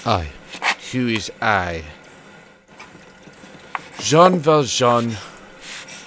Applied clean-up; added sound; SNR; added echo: none; Sink (filling or washing); 11 dB; none.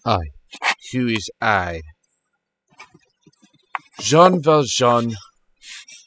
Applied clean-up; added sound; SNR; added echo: classical method spectral subtraction.